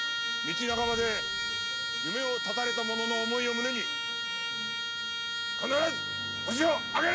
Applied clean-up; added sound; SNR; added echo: none; Trumpet; 0 dB; none.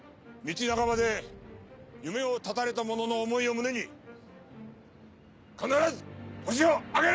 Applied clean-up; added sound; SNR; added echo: none; none; none; none.